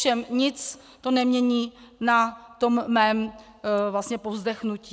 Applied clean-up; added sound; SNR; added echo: none; none; none; none.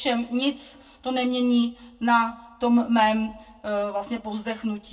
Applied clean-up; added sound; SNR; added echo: none; none; none; reverberation time 0.2 s.